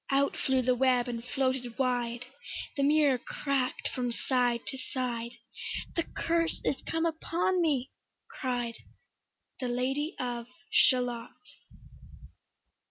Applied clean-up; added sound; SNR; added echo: none; none; none; none.